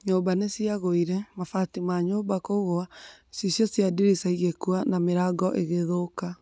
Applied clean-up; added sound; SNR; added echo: none; none; none; none.